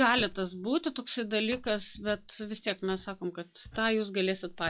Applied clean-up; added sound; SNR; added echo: classical method log-MMSE.